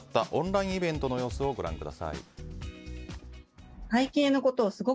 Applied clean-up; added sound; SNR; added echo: none; none; none; none.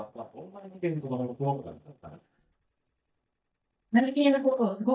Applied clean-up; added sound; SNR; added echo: neural mask model DeepFilterNet 3.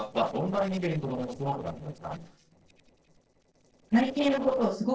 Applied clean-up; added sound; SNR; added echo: neural separator model SepFormer DNS4.